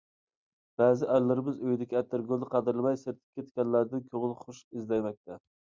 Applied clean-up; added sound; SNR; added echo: none; none; none; none.